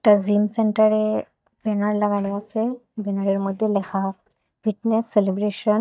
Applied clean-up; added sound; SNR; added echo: neural mask model DeepFilterNet 3.